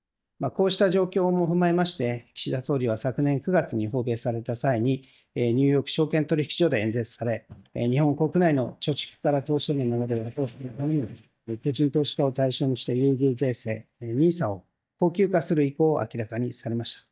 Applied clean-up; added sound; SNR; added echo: neural mask model DeepFilterNet 3.